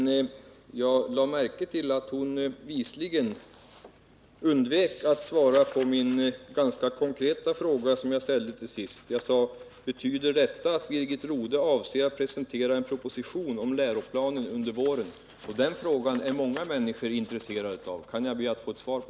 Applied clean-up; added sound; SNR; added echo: none; none; none; none.